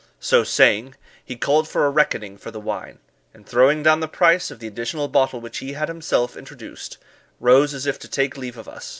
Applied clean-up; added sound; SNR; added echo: none; none; none; none.